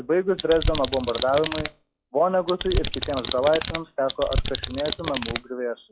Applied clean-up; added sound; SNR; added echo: classical method log-MMSE.